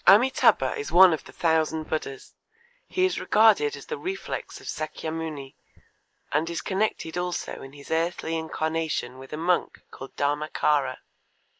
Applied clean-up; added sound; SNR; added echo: neural mask model Resemble Enhance denoiser.